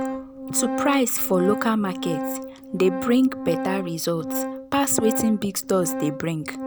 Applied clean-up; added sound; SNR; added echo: none; Organ; 7 dB; none.